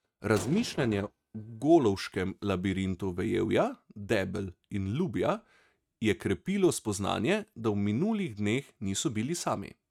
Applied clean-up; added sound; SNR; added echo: neural mask model RNNoise.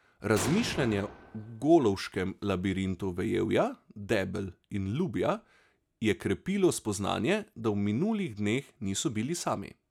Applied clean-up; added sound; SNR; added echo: none; Explosion; 11 dB; none.